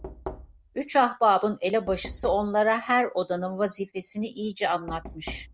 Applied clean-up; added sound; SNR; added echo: none; Knock; 17 dB; none.